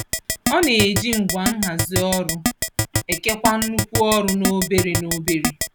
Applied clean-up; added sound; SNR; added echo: none; Keyboard (musical); 2 dB; none.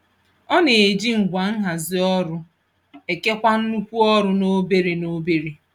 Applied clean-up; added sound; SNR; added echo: none; none; none; none.